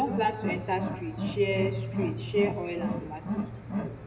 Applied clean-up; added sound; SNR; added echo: none; Wild animals; 2 dB; reverberation time 1.0 s.